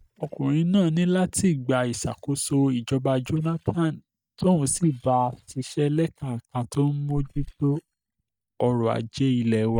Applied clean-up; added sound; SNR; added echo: neural mask model DeepFilterNet 3.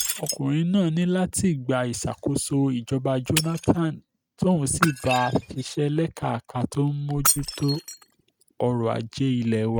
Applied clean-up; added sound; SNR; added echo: neural mask model RNNoise.